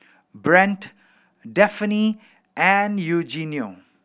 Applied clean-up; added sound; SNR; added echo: none; none; none; none.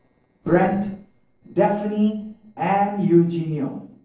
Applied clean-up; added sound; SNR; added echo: neural separator model SepFormer DNS4.